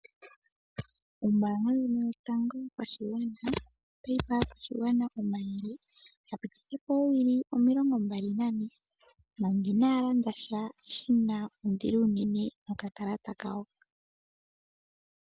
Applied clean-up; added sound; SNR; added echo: none; none; none; none.